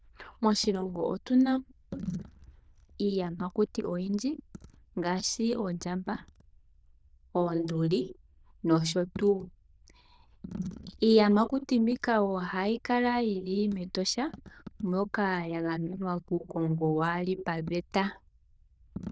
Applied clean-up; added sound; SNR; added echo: neural diffusion model UNIVERSE++.